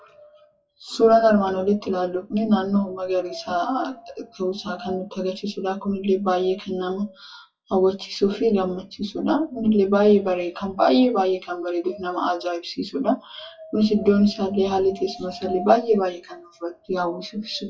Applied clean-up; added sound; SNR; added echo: classical method WPE with log-MMSE.